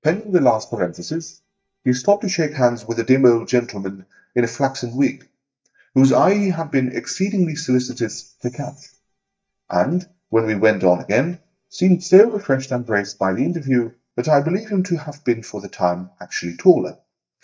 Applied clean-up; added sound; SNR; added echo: neural mask model DeepFilterNet 3.